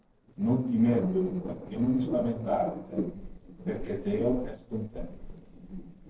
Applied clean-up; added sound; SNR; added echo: neural separator model SepFormer DNS4.